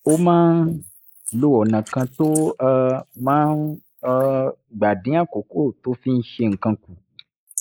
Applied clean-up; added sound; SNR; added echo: neural mask model Resemble Enhance denoiser.